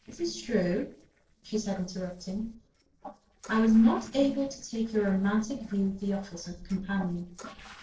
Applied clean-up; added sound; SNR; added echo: neural separator model SepFormer DNS4.